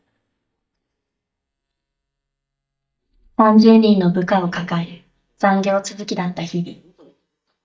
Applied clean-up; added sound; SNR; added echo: neural mask model DeepFilterNet 3.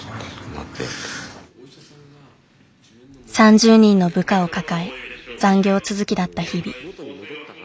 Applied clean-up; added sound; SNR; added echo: none; none; none; none.